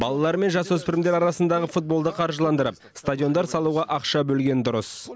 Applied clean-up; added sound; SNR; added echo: none; none; none; none.